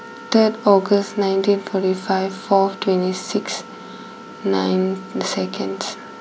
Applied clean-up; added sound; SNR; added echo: none; Wind instrument, woodwind instrument; 19 dB; none.